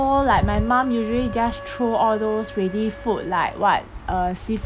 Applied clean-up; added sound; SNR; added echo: none; Wind instrument, woodwind instrument; 17 dB; none.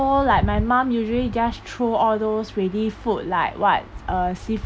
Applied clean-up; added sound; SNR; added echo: none; none; none; none.